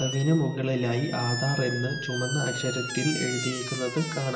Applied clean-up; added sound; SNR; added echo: none; Squeak; 7 dB; reverberation time 1.1 s.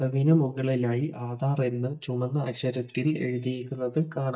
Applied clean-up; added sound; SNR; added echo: neural mask model DeepFilterNet 3.